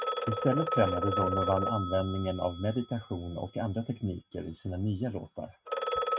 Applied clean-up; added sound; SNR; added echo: neural mask model RNNoise.